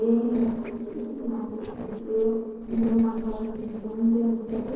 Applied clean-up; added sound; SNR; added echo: neural separator model SepFormer DNS4.